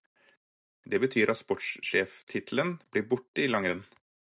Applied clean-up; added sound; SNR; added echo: none; none; none; none.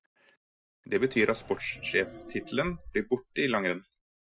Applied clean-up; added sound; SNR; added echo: classical method Wiener filter.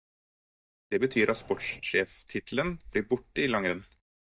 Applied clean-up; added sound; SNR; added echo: neural mask model DeepFilterNet 3.